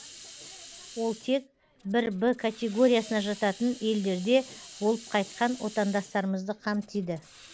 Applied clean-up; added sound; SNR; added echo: none; Hiss; 19 dB; none.